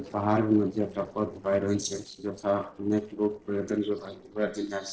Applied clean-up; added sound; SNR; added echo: neural separator model SepFormer DNS4.